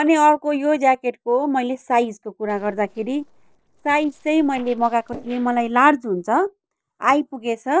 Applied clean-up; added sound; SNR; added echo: neural separator model SepFormer DNS4.